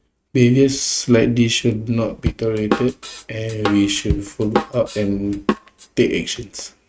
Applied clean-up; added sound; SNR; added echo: neural mask model RNNoise.